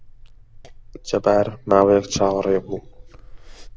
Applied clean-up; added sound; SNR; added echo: none; Liquid; 17 dB; none.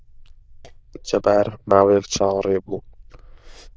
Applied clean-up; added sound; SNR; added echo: neural diffusion model UNIVERSE++.